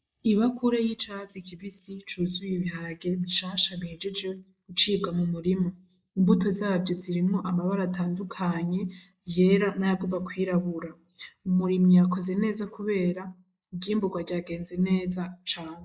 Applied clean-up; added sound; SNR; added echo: neural mask model Resemble Enhance denoiser.